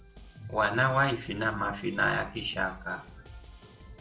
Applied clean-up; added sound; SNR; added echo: none; Drum kit; 18 dB; reverberation time 0.4 s.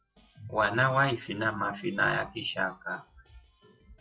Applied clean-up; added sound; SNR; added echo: classical method WPE with log-MMSE.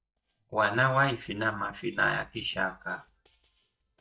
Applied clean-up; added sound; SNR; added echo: neural mask model DeepFilterNet 3.